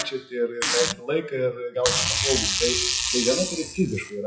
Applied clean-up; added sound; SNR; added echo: classical method WPE with log-MMSE.